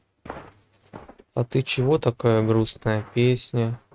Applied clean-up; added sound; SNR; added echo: neural mask model RNNoise.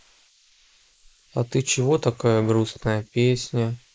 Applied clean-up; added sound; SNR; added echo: neural mask model Resemble Enhance denoiser.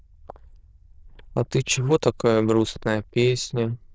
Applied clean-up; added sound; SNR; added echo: neural diffusion model UNIVERSE++.